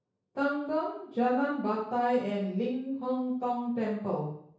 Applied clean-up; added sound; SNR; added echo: none; none; none; reverberation time 0.6 s.